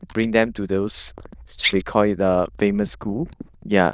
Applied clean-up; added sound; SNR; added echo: neural diffusion model UNIVERSE++.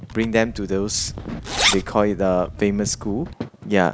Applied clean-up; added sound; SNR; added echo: none; Zipper (clothing); 6 dB; none.